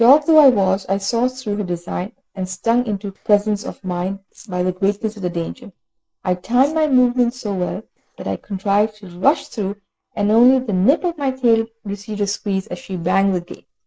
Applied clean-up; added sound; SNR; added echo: neural mask model Resemble Enhance denoiser.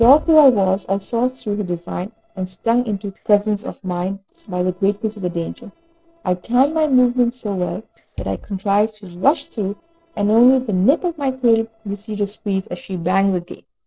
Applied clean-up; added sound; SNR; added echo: neural separator model SepFormer DNS4.